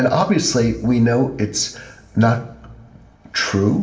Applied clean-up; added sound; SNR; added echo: none; none; none; reverberation time 0.8 s.